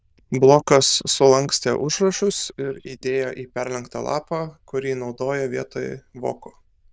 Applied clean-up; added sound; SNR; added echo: neural diffusion model UNIVERSE++.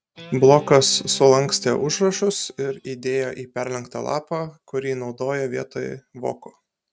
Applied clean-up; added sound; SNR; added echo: neural mask model RNNoise.